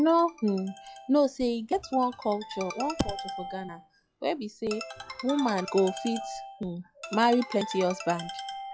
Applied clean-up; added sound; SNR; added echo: classical method log-MMSE.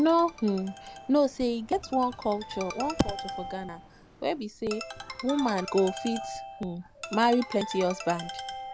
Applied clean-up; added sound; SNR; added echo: none; Ringtone; 12 dB; none.